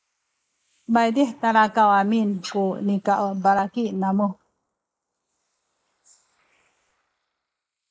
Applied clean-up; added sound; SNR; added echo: neural mask model Resemble Enhance denoiser.